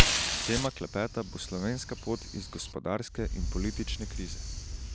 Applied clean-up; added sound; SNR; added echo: none; Fire; -3 dB; none.